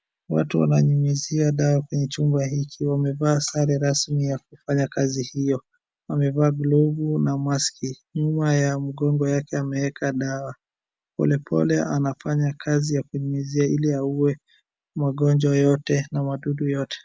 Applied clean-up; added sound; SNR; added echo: none; none; none; none.